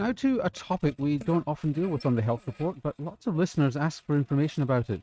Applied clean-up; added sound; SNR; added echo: neural mask model RNNoise.